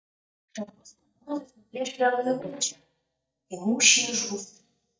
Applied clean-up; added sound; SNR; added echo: neural mask model DeepFilterNet 3.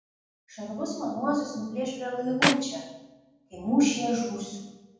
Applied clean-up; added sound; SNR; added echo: none; Clapping; 0 dB; reverberation time 1.1 s.